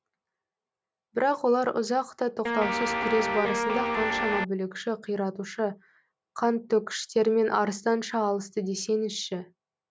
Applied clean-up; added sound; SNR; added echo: none; Guitar; -1 dB; none.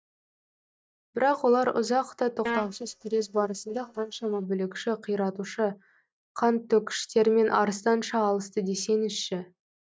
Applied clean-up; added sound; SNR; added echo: neural mask model DeepFilterNet 3.